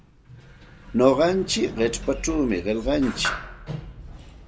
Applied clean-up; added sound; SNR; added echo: none; Sliding door; 11 dB; none.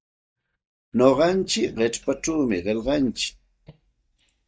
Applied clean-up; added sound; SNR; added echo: neural mask model DeepFilterNet 3.